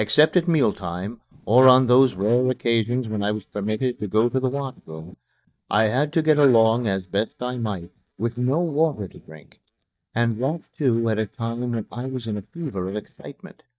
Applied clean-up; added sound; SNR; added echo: neural mask model DeepFilterNet 3.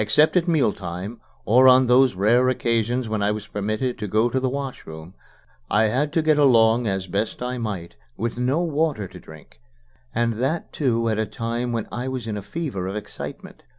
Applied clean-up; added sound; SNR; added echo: none; none; none; none.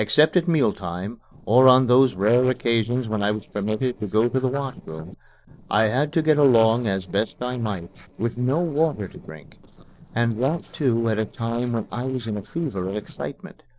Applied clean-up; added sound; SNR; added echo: neural separator model SepFormer DNS4.